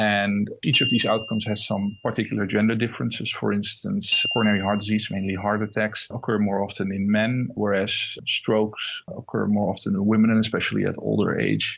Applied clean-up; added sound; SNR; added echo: none; Glockenspiel; 10 dB; none.